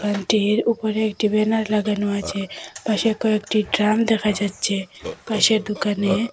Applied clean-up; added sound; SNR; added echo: none; Burping, eructation; 16 dB; none.